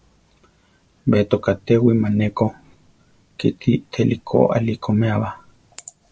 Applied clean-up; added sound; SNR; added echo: none; none; none; none.